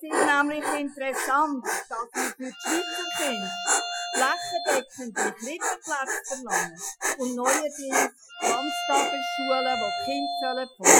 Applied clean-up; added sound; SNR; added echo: classical method Wiener filter.